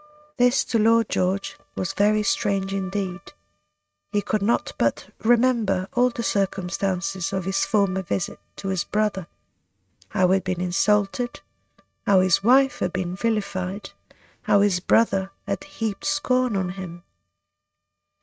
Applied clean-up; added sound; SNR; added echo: neural mask model RNNoise.